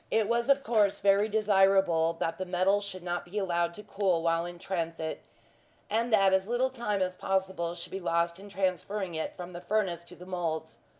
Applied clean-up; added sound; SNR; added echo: none; none; none; none.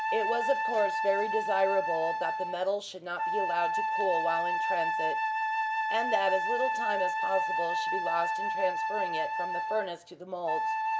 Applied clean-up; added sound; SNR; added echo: none; Wind instrument, woodwind instrument; -2 dB; none.